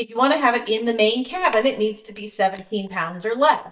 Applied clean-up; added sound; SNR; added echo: neural mask model DeepFilterNet 3.